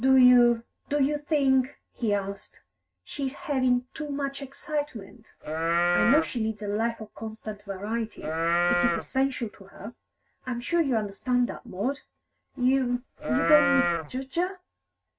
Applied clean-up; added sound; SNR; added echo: neural mask model RNNoise.